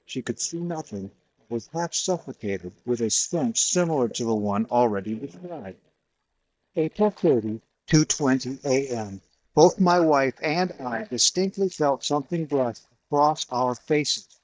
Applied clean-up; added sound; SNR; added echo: neural mask model DeepFilterNet 3.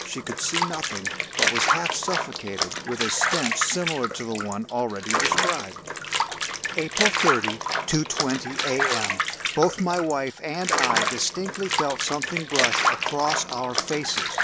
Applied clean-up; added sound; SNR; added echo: none; Bathtub (filling or washing) / Water; -2 dB; none.